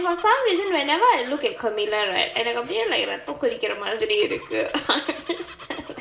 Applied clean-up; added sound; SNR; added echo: none; Bird vocalization, bird call, bird song; 20 dB; none.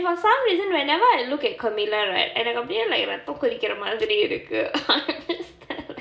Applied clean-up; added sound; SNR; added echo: none; none; none; none.